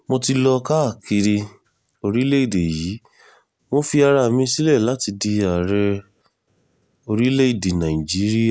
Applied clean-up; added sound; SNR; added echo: none; none; none; none.